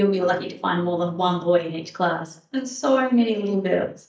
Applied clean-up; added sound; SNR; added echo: neural mask model DeepFilterNet 3.